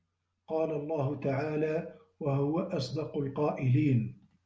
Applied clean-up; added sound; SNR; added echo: none; none; none; none.